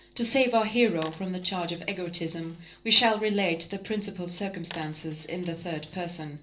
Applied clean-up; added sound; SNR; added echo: none; Coin (dropping); 20 dB; reverberation time 0.3 s.